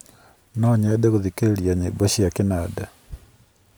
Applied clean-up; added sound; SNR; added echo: none; none; none; none.